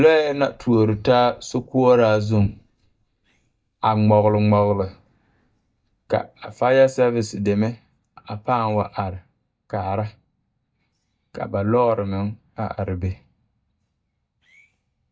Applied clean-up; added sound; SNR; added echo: neural mask model DeepFilterNet 3.